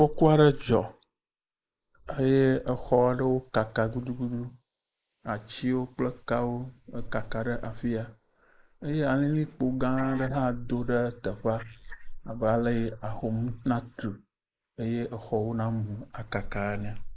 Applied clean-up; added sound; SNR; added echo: neural mask model Resemble Enhance denoiser.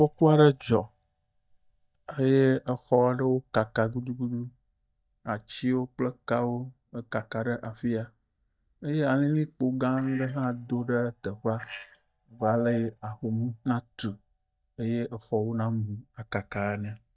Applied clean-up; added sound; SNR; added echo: neural mask model DeepFilterNet 3.